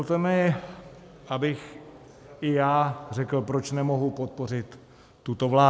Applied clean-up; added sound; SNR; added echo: none; none; none; none.